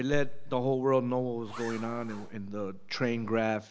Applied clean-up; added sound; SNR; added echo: none; Zipper (clothing); 6 dB; none.